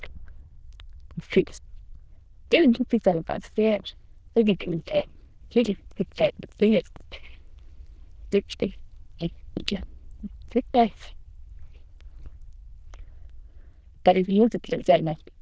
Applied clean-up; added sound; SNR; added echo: neural diffusion model UNIVERSE++.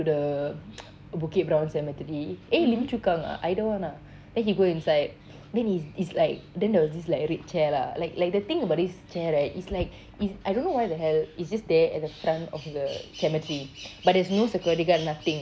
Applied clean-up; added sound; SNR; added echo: none; none; none; none.